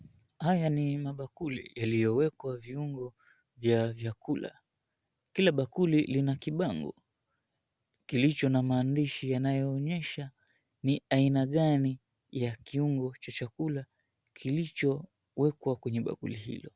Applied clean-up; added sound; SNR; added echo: none; none; none; none.